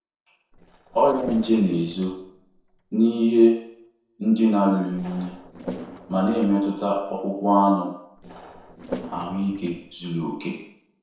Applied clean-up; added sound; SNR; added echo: neural separator model SepFormer DNS4.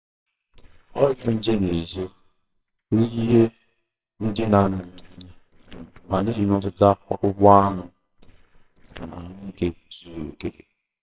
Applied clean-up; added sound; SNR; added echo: neural separator model SepFormer WHAMR!.